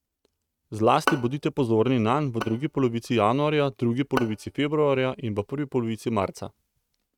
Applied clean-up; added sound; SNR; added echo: neural mask model RNNoise.